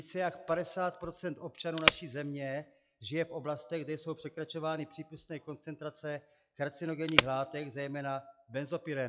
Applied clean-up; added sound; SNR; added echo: classical method log-MMSE.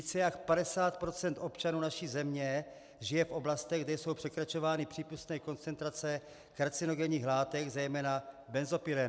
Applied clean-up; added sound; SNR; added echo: none; none; none; none.